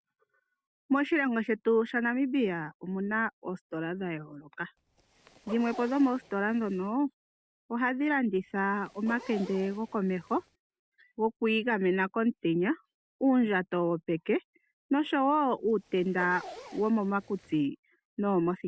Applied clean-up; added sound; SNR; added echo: none; Zipper (clothing); 19 dB; none.